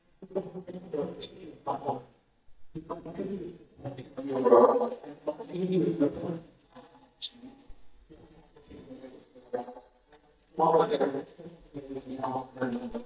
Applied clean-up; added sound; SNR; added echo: neural mask model DeepFilterNet 3.